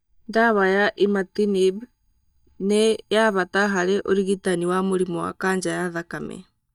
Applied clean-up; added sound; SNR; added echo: neural mask model DeepFilterNet 3.